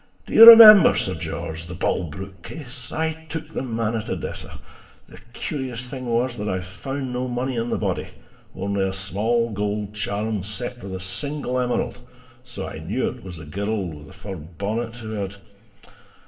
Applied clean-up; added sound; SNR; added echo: none; none; none; reverberation time 1.0 s.